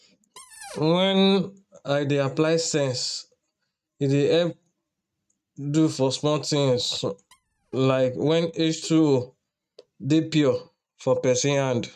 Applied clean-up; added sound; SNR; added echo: neural mask model RNNoise.